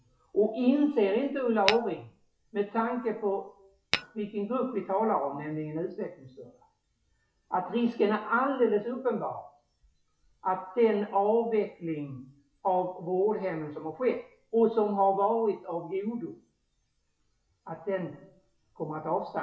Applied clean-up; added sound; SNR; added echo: classical method WPE with log-MMSE.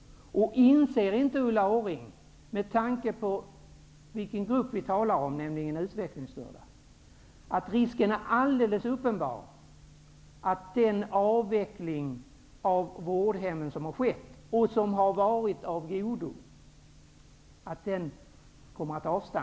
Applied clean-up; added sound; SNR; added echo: none; none; none; none.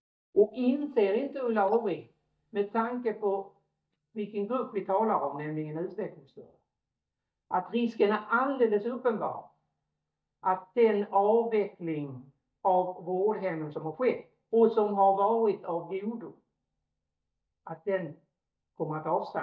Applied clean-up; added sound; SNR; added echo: neural mask model DeepFilterNet 3.